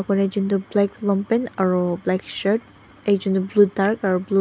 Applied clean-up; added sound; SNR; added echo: none; none; none; none.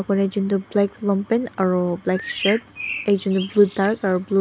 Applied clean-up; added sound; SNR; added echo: none; Bird; 12 dB; none.